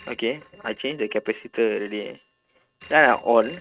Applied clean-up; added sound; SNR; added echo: neural mask model RNNoise.